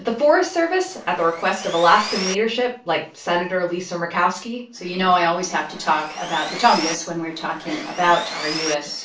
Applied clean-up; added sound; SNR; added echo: none; Sawing; 10 dB; reverberation time 0.3 s.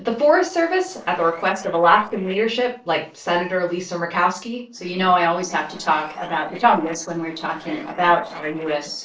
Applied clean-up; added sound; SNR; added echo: neural separator model SepFormer DNS4.